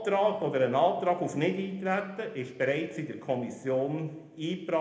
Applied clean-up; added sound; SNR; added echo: none; none; none; reverberation time 0.7 s.